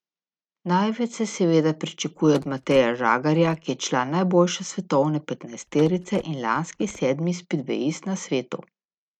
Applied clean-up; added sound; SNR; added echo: neural mask model RNNoise.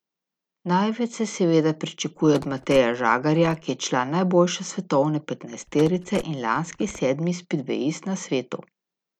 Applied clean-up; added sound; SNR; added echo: none; Telephone; 18 dB; none.